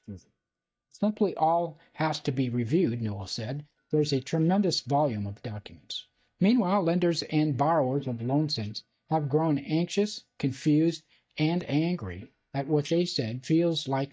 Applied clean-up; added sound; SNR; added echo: neural mask model DeepFilterNet 3.